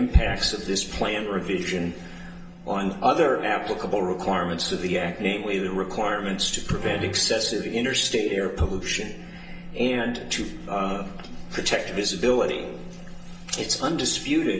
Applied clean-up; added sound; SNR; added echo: none; Musical instrument; 11 dB; reverberation time 0.7 s.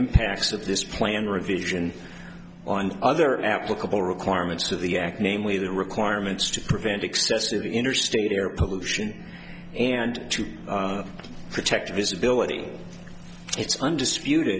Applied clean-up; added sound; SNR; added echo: none; none; none; none.